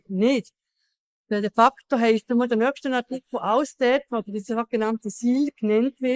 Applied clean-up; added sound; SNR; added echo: neural mask model Resemble Enhance denoiser.